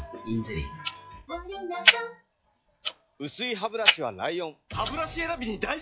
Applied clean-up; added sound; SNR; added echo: classical method log-MMSE.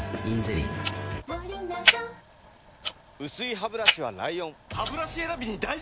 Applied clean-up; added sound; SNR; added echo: none; Tick-tock; 0 dB; none.